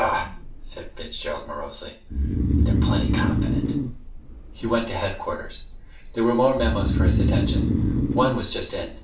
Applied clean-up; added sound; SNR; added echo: none; Breathing; -3 dB; reverberation time 0.3 s.